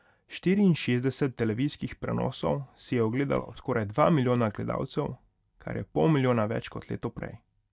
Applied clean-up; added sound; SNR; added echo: neural mask model DeepFilterNet 3.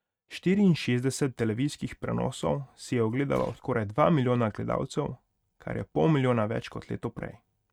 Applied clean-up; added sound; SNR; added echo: neural mask model RNNoise.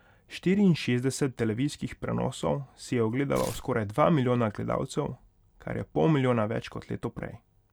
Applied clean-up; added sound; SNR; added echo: none; Tearing; 14 dB; none.